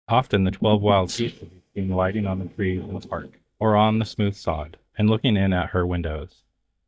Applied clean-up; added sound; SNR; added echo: neural mask model DeepFilterNet 3.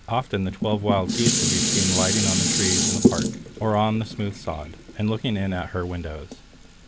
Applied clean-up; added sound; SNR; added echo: none; Dishes, pots, and pans; -1 dB; none.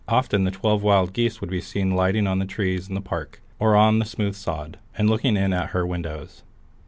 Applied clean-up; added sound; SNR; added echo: none; none; none; none.